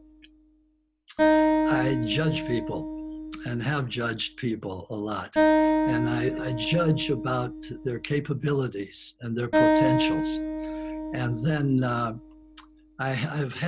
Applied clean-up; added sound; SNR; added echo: none; Acoustic guitar; -2 dB; none.